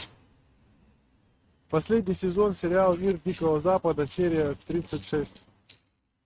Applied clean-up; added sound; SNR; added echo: neural mask model RNNoise.